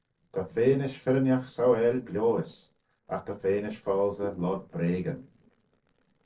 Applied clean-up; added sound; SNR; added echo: neural separator model SepFormer DNS4.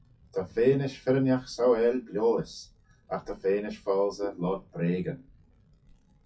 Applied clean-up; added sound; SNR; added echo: classical method WPE with log-MMSE.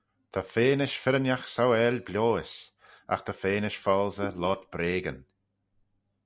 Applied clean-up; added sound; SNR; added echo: none; none; none; none.